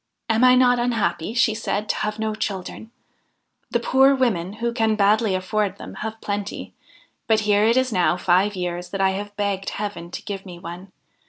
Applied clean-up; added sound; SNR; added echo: none; none; none; none.